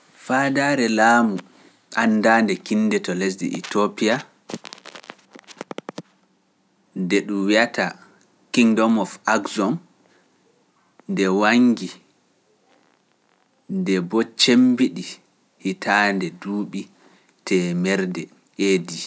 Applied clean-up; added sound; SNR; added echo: none; none; none; none.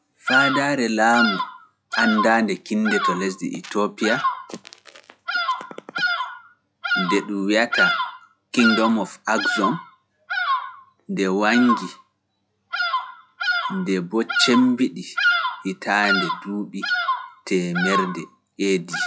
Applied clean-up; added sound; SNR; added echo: classical method log-MMSE.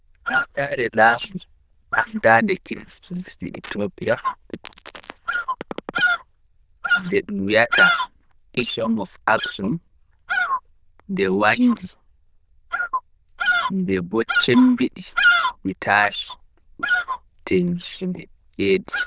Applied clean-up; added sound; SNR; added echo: neural diffusion model UNIVERSE++.